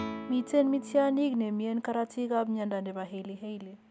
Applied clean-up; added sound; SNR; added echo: none; Guitar; 15 dB; none.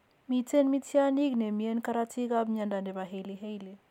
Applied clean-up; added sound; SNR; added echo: none; none; none; none.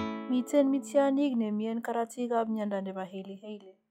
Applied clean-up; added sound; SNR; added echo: classical method log-MMSE.